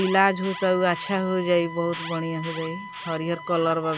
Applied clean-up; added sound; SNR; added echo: none; Wind instrument, woodwind instrument + Alarm; 13 dB; none.